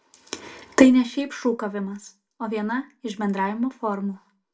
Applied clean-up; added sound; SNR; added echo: none; none; none; reverberation time 0.2 s.